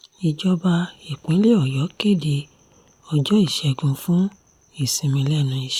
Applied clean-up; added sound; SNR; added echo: none; none; none; none.